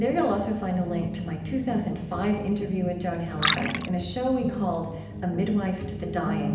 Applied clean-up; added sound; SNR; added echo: none; Liquid; 8 dB; reverberation time 0.8 s.